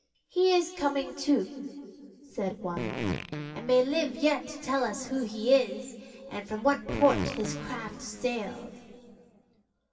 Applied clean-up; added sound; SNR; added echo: none; Fart; 8 dB; reverberation time 2.4 s.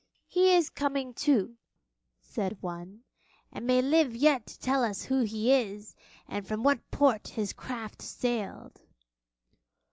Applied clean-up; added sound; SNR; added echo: none; none; none; none.